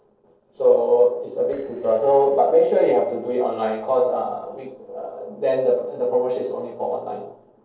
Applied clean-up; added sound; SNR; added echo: neural separator model SepFormer DNS4.